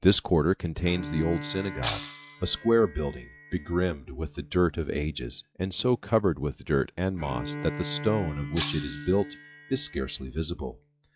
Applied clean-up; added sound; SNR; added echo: classical method log-MMSE.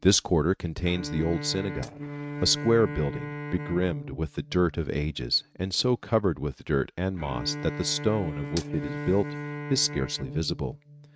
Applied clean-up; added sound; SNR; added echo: neural mask model RNNoise.